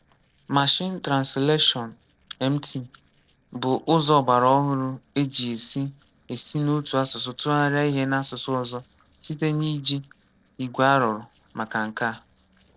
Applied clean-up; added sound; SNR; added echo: neural separator model SepFormer DNS4.